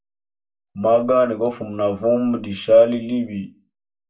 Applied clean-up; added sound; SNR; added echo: none; none; none; reverberation time 0.2 s.